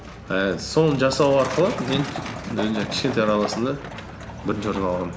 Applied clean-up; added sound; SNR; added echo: none; Truck; 10 dB; none.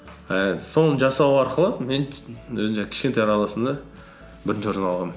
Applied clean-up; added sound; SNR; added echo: none; none; none; none.